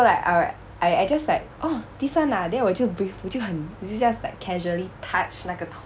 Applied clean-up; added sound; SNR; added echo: none; none; none; none.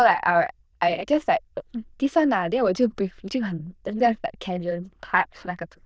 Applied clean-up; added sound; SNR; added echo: neural diffusion model UNIVERSE++.